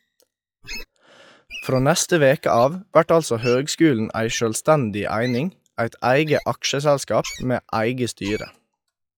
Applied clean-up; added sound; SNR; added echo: classical method log-MMSE.